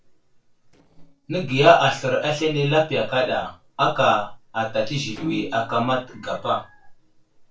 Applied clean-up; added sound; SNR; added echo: neural separator model SepFormer DNS4.